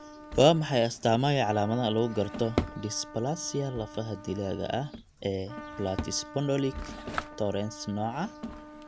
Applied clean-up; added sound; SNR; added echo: none; Trumpet + Drawer open or close; 11 dB; none.